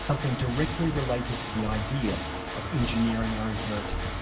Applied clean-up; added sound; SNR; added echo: none; Water / Mechanisms; 6 dB; reverberation time 0.8 s.